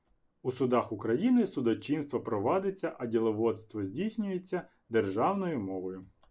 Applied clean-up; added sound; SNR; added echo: none; none; none; none.